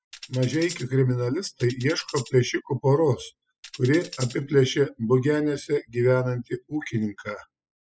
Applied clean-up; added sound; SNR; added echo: classical method spectral subtraction.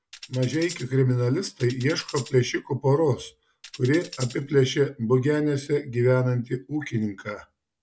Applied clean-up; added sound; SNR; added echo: none; Tambourine; 18 dB; none.